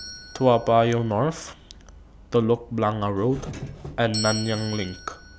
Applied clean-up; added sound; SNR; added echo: none; Doorbell; 14 dB; none.